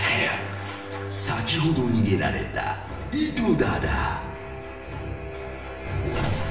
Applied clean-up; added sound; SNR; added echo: none; none; none; reverberation time 0.9 s.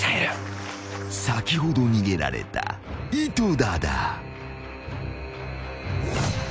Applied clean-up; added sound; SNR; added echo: none; none; none; none.